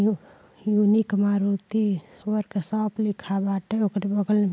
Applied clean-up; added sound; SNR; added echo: none; none; none; none.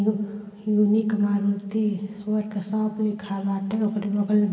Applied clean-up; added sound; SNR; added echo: none; none; none; reverberation time 1.9 s.